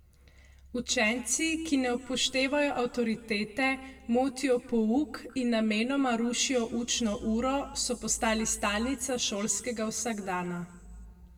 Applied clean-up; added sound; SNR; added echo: none; none; none; reverberation time 1.0 s.